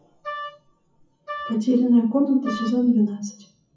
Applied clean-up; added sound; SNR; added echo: classical method WPE with log-MMSE.